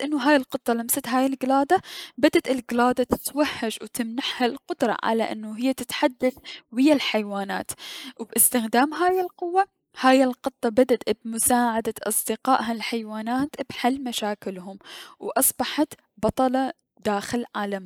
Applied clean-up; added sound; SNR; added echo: neural mask model Resemble Enhance denoiser.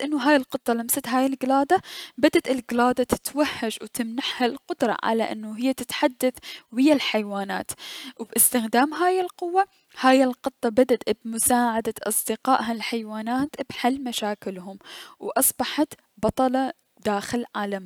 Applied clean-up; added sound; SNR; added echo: none; none; none; none.